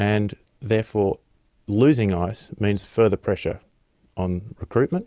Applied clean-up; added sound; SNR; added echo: none; none; none; none.